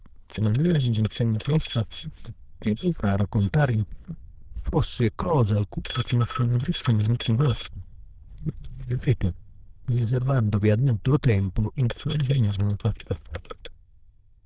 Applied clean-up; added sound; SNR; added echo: neural diffusion model UNIVERSE++.